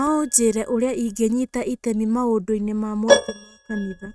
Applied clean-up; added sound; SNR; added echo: neural mask model RNNoise.